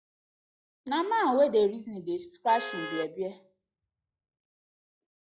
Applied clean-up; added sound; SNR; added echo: classical method log-MMSE.